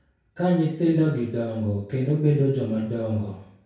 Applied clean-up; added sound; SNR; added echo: none; none; none; reverberation time 0.6 s.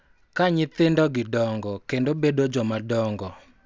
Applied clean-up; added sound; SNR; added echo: none; none; none; none.